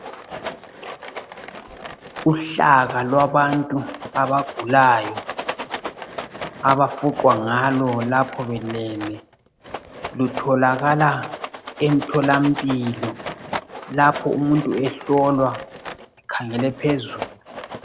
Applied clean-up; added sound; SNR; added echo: none; Rattle; 12 dB; none.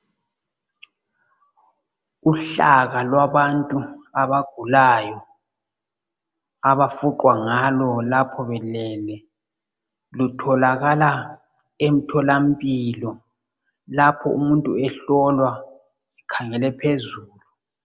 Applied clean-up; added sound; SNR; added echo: none; none; none; none.